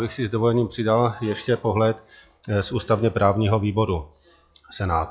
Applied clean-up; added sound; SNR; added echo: classical method log-MMSE.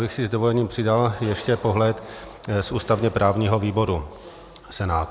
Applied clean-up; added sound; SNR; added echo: none; none; none; none.